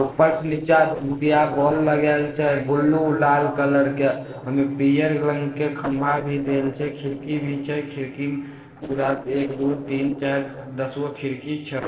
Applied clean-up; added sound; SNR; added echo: neural separator model SepFormer DNS4.